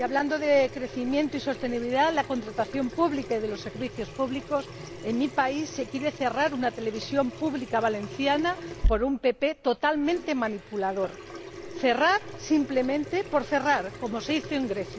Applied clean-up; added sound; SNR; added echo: none; Sink (filling or washing) / Water tap, faucet; 10 dB; none.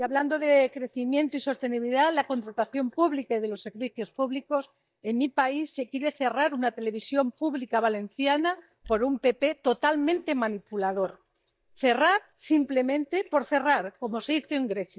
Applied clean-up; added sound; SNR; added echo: neural mask model DeepFilterNet 3.